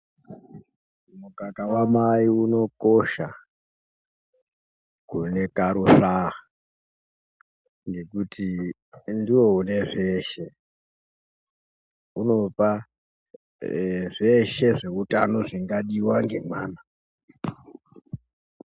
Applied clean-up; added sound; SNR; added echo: none; Brass instrument; 11 dB; none.